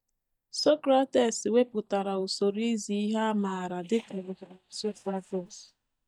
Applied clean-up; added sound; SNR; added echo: neural mask model DeepFilterNet 3.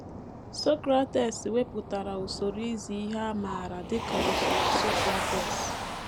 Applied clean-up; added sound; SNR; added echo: none; Motor vehicle (road); 1 dB; none.